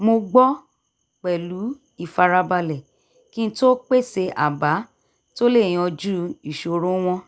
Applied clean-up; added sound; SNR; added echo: none; none; none; none.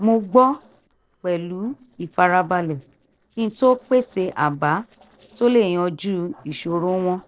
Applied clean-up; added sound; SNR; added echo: neural separator model SepFormer DNS4.